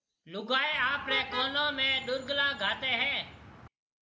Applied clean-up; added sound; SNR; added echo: none; Motor vehicle (road); 13 dB; none.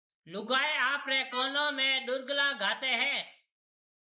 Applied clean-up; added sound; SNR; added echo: neural mask model Resemble Enhance denoiser.